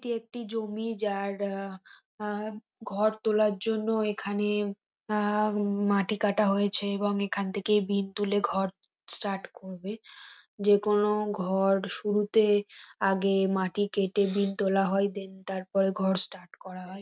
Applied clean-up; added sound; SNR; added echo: none; none; none; none.